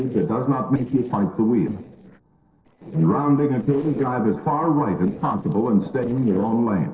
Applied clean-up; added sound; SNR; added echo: neural separator model SepFormer DNS4.